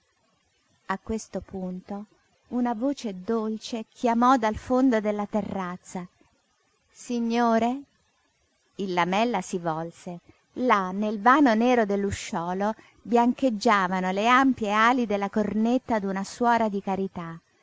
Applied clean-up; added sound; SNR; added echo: none; none; none; none.